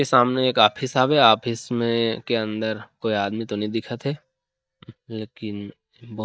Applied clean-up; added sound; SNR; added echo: neural mask model DeepFilterNet 3.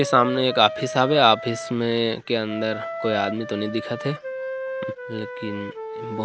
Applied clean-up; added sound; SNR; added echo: none; Wind instrument, woodwind instrument; 9 dB; none.